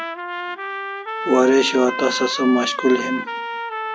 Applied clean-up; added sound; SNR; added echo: none; Trumpet; 7 dB; none.